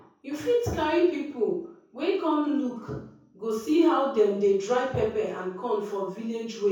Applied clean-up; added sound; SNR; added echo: none; none; none; reverberation time 0.6 s.